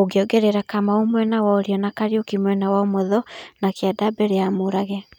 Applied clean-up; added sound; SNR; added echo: none; none; none; none.